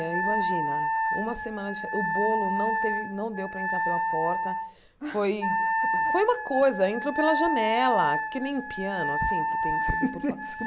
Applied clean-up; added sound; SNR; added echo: none; Wind instrument, woodwind instrument; -1 dB; none.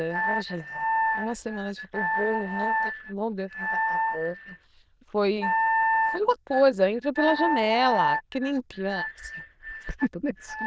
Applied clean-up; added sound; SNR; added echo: neural diffusion model UNIVERSE++.